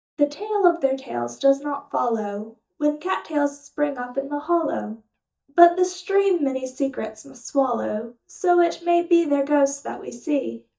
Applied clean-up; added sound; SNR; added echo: neural mask model DeepFilterNet 3.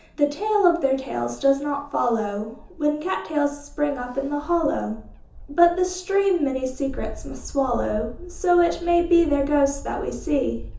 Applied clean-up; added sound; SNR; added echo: none; Wind / Bird; 15 dB; reverberation time 0.7 s.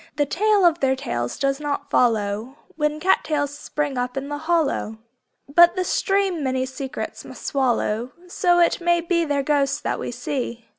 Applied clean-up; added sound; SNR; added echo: none; none; none; none.